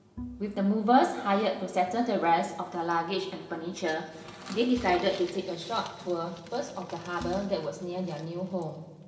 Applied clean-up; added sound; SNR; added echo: none; Bowed string instrument; 16 dB; reverberation time 2.2 s.